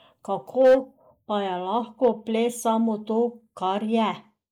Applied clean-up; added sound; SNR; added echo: neural mask model Resemble Enhance denoiser.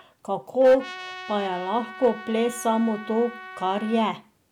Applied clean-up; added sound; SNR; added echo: none; Trumpet; 16 dB; none.